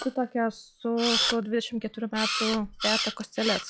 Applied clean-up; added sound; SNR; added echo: classical method log-MMSE.